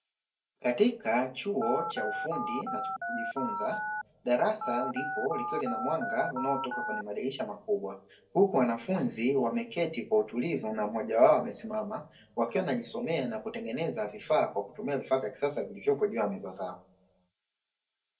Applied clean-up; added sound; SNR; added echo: none; Telephone; 4 dB; reverberation time 0.2 s.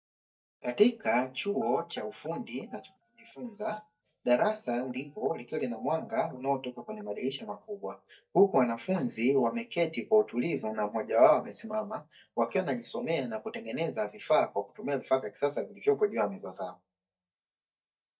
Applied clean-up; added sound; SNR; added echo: neural mask model DeepFilterNet 3.